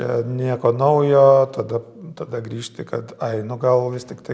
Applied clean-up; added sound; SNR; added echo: none; none; none; none.